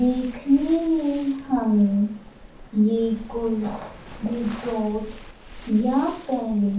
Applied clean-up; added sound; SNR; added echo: none; Waves, surf; 18 dB; reverberation time 0.7 s.